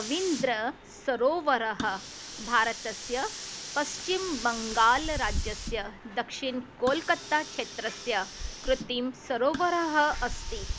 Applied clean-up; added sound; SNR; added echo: none; Hiss; 9 dB; none.